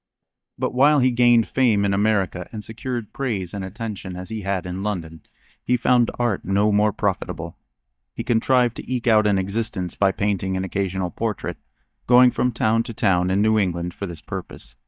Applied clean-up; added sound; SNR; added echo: neural mask model DeepFilterNet 3.